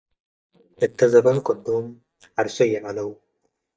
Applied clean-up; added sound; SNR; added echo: neural mask model DeepFilterNet 3.